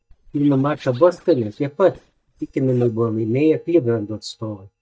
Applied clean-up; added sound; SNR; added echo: neural mask model DeepFilterNet 3.